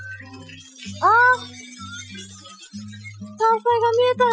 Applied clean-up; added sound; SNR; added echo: classical method Wiener filter.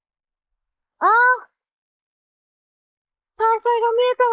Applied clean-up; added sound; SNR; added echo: neural mask model Resemble Enhance denoiser.